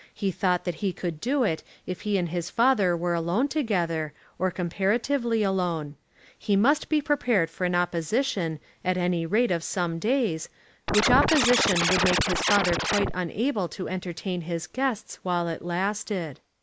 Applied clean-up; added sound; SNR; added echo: none; Scratching (performance technique); -1 dB; none.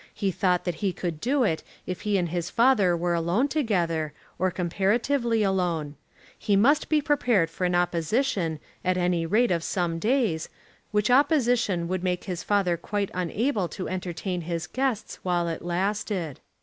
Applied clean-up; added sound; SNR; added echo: none; none; none; none.